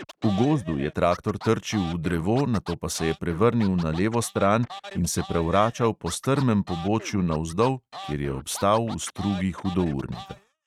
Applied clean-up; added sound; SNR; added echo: neural mask model RNNoise.